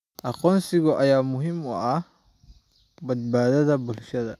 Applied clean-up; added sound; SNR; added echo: none; none; none; none.